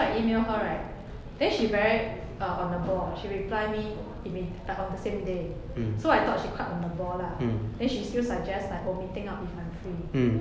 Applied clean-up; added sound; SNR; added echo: none; Fire; 11 dB; none.